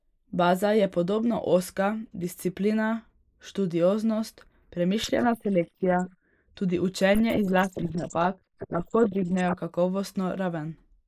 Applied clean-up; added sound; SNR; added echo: neural mask model Resemble Enhance denoiser.